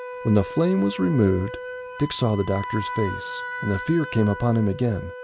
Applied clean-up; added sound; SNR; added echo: none; Wind instrument, woodwind instrument; 11 dB; none.